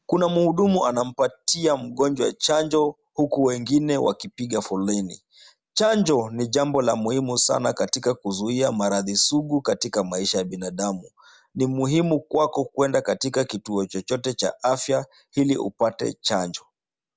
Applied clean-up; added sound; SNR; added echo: none; none; none; none.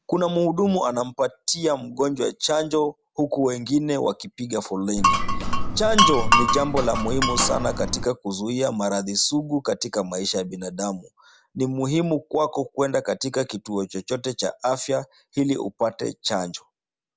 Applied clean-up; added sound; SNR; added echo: none; Glass; -4 dB; none.